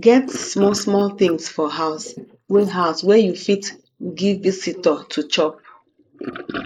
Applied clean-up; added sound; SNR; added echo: neural mask model Resemble Enhance denoiser.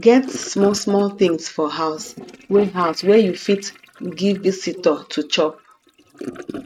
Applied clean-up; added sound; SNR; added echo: neural mask model RNNoise.